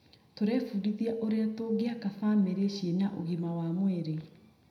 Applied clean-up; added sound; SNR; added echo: none; none; none; reverberation time 0.7 s.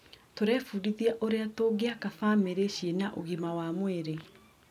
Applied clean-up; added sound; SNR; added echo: none; none; none; none.